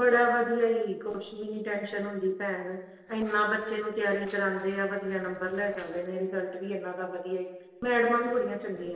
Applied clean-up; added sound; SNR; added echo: neural separator model SepFormer DNS4.